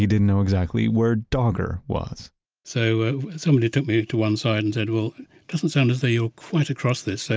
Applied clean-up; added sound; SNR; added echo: none; none; none; none.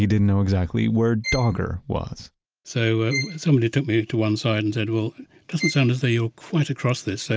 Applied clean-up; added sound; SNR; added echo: none; Bowed string instrument; 12 dB; none.